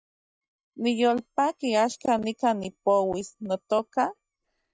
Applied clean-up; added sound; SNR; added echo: neural mask model DeepFilterNet 3.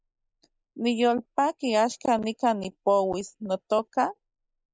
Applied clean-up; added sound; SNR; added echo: neural mask model Resemble Enhance denoiser.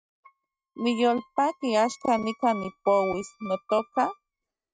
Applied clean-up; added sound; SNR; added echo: neural mask model RNNoise.